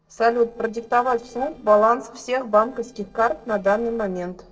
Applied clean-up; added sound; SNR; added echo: neural separator model SepFormer DNS4.